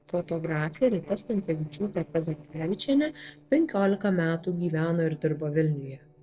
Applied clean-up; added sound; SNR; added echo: neural separator model SepFormer DNS4.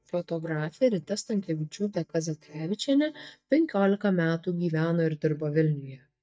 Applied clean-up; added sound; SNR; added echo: neural mask model DeepFilterNet 3.